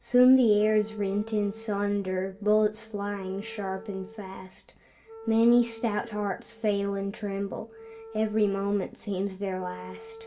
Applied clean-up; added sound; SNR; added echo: none; Wind instrument, woodwind instrument; 19 dB; reverberation time 0.7 s.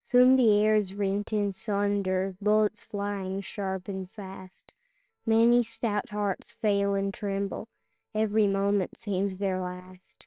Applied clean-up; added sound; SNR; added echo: neural separator model SepFormer WHAMR!.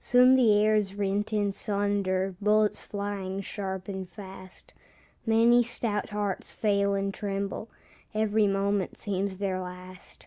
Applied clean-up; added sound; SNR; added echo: none; none; none; none.